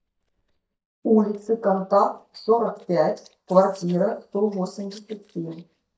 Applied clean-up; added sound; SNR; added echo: neural mask model DeepFilterNet 3.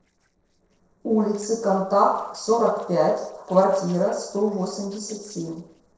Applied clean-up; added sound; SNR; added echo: neural separator model SepFormer DNS4.